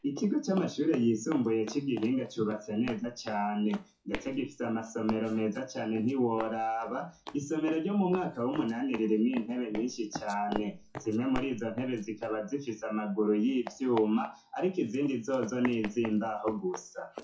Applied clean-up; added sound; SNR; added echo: classical method WPE with log-MMSE.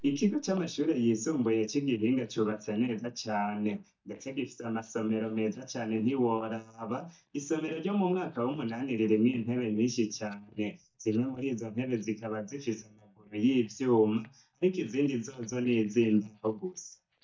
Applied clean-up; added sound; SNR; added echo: neural mask model DeepFilterNet 3.